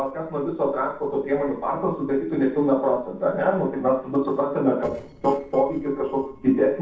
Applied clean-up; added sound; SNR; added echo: neural separator model SepFormer DNS4.